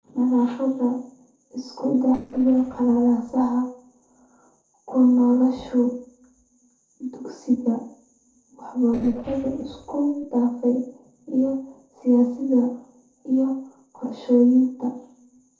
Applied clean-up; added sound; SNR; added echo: neural separator model SepFormer DNS4.